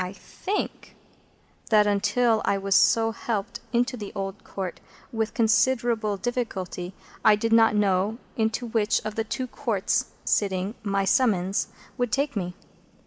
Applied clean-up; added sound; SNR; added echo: none; none; none; none.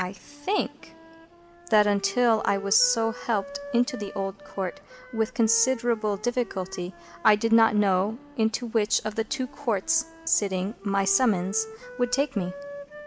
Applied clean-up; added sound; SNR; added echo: none; Wind instrument, woodwind instrument; 18 dB; none.